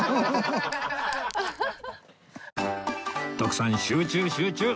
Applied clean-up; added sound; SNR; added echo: none; Chink, clink; 20 dB; none.